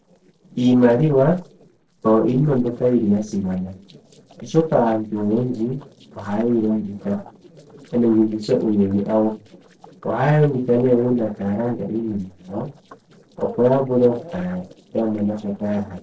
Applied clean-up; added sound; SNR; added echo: neural separator model SepFormer DNS4.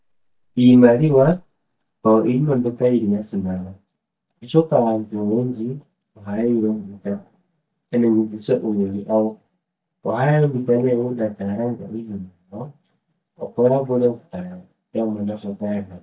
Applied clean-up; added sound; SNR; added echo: neural mask model DeepFilterNet 3.